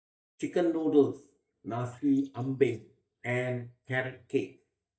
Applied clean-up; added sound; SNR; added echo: neural mask model DeepFilterNet 3.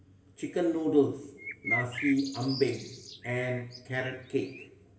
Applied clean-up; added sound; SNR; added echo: none; Bird; 8 dB; reverberation time 1.2 s.